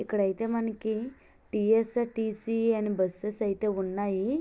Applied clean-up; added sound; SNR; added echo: none; none; none; none.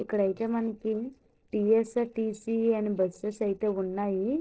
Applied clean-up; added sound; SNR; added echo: neural separator model SepFormer DNS4.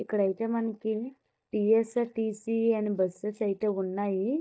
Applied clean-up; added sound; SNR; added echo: neural mask model DeepFilterNet 3.